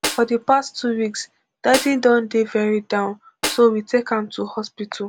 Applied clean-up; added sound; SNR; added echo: none; Snare drum; 12 dB; none.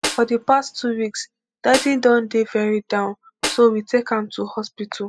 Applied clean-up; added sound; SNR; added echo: classical method spectral subtraction.